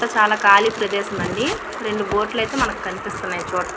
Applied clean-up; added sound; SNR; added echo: none; Tearing; 15 dB; none.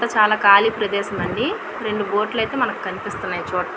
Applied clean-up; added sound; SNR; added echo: none; none; none; none.